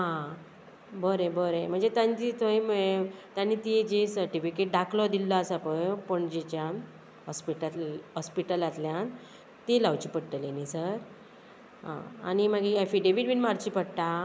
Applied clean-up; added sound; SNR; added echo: none; none; none; none.